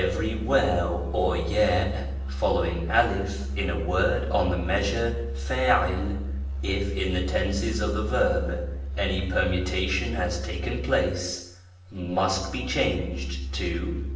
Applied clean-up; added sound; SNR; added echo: none; Musical instrument; 4 dB; reverberation time 0.7 s.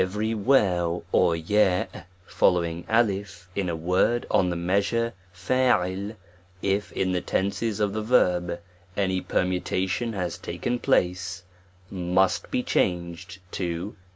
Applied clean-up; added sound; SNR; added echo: none; none; none; none.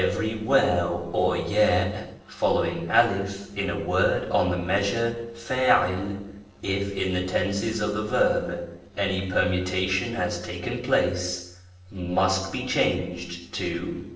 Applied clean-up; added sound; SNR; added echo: neural separator model SepFormer DNS4.